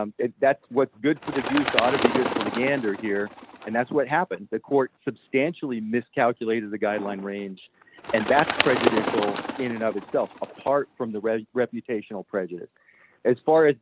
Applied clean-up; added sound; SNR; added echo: none; Bird; 4 dB; none.